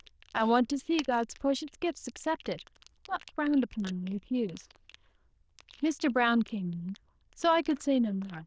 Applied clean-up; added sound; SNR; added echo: neural diffusion model UNIVERSE++.